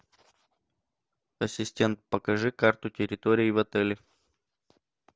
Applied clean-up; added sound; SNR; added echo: none; none; none; none.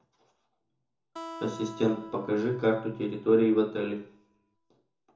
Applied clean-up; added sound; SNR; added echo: none; Acoustic guitar; 17 dB; reverberation time 0.6 s.